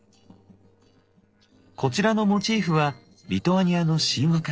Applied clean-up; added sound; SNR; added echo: neural separator model SepFormer DNS4.